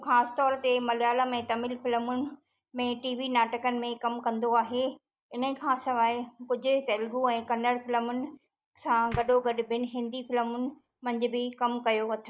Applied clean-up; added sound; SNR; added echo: neural mask model DeepFilterNet 3.